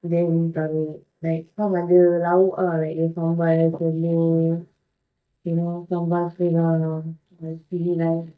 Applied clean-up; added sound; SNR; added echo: neural mask model DeepFilterNet 3.